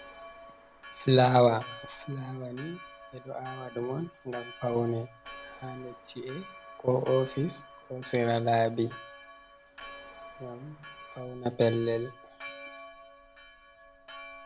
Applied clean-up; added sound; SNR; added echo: none; Church bell; 17 dB; none.